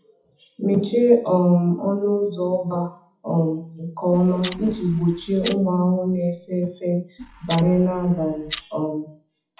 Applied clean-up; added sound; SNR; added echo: classical method WPE with log-MMSE.